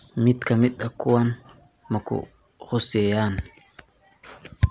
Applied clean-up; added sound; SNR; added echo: none; none; none; none.